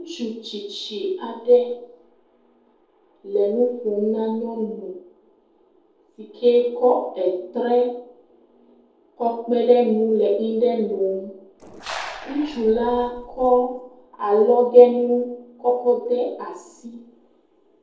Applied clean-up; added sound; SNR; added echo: neural separator model SepFormer DNS4.